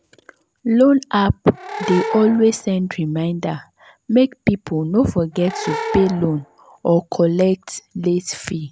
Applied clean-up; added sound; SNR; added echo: none; Animal / Brass instrument; 12 dB; none.